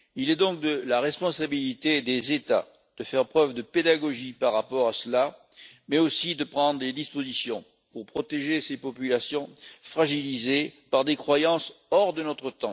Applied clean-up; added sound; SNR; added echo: none; none; none; none.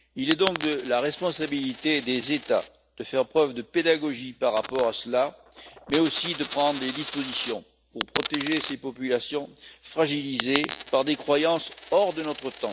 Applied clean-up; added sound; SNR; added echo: none; Coin (dropping); 12 dB; none.